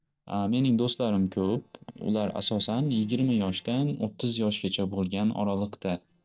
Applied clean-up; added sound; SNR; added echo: neural separator model SepFormer DNS4.